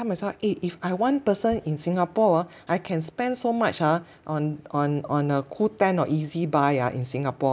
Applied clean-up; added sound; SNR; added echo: none; none; none; none.